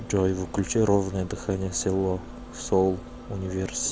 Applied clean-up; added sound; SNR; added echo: none; Insect; 17 dB; none.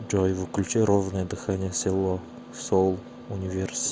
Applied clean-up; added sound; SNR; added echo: none; none; none; none.